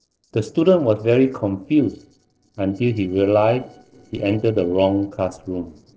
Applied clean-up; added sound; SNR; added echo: neural separator model SepFormer DNS4.